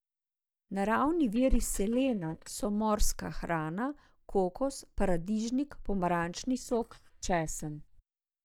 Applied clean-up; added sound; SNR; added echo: neural mask model DeepFilterNet 3.